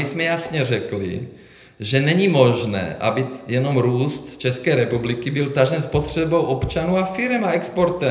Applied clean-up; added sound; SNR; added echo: none; none; none; reverberation time 0.8 s.